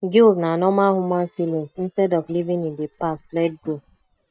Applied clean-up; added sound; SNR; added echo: neural mask model DeepFilterNet 3.